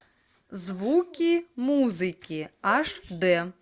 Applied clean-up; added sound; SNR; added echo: none; none; none; none.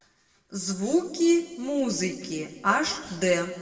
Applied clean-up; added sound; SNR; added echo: none; none; none; reverberation time 1.5 s.